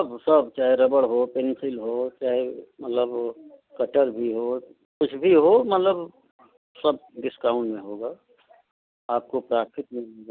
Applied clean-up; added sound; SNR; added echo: none; none; none; none.